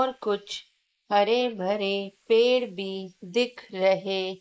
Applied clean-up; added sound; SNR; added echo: neural mask model Resemble Enhance denoiser.